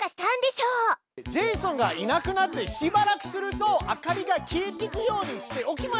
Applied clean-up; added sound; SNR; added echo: none; none; none; none.